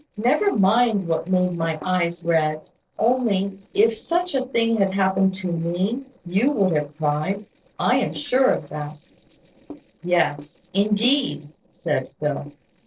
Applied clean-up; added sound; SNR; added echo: neural separator model SepFormer DNS4.